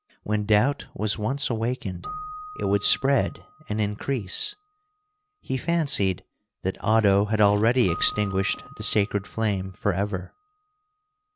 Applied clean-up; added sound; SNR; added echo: none; Keyboard (musical) + Fart; 19 dB; none.